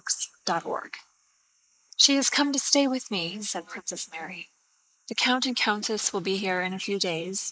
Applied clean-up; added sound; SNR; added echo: neural mask model Resemble Enhance denoiser.